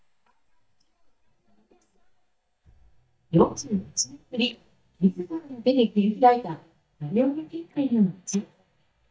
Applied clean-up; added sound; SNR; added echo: neural mask model DeepFilterNet 3.